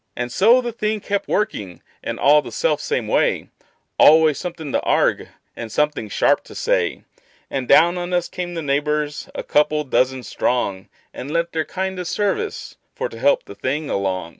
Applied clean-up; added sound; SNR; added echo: none; none; none; none.